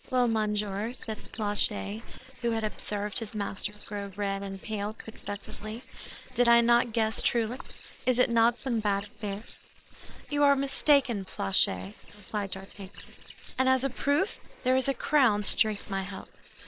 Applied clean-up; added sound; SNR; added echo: neural separator model SepFormer WHAM!.